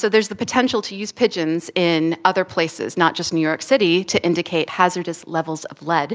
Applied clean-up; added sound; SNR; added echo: none; none; none; none.